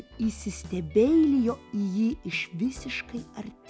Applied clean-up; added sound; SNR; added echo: none; none; none; none.